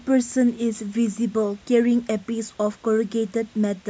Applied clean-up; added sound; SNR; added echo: none; none; none; none.